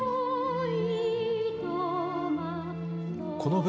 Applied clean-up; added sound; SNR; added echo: none; none; none; none.